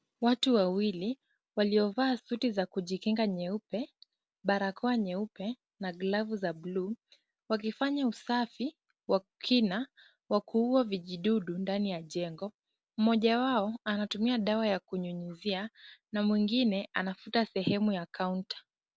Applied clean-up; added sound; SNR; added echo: none; none; none; none.